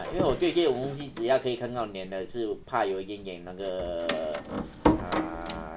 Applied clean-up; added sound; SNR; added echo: none; Door; 4 dB; none.